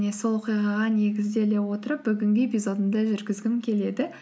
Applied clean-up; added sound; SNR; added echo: none; none; none; none.